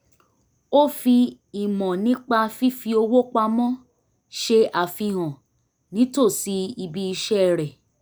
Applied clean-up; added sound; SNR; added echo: none; none; none; none.